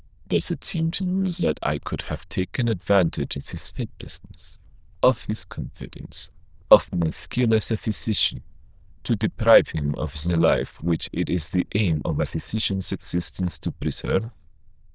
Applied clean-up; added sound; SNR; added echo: neural diffusion model UNIVERSE++.